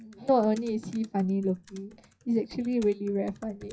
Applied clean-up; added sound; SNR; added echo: classical method WPE with log-MMSE.